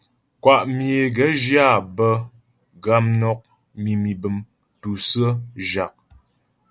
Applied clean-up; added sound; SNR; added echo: none; none; none; none.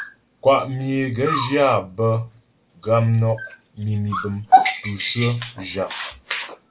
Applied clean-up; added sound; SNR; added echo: none; Dog; 4 dB; reverberation time 0.2 s.